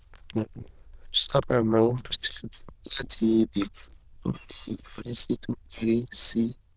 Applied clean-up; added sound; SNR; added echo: neural diffusion model UNIVERSE++.